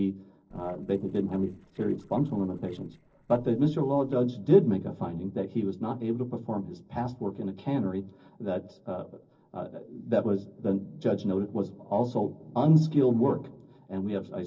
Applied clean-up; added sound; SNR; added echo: neural separator model SepFormer DNS4.